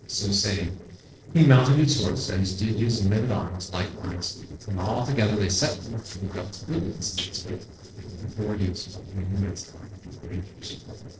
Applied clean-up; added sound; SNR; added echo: neural separator model SepFormer DNS4.